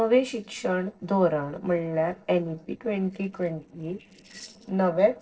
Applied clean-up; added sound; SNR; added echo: neural separator model SepFormer DNS4.